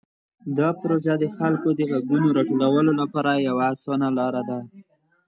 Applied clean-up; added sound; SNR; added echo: none; none; none; none.